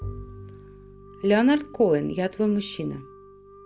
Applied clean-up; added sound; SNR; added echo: none; Bowed string instrument + Wind instrument, woodwind instrument; 16 dB; none.